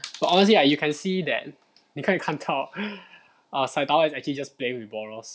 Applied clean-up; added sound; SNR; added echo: none; none; none; none.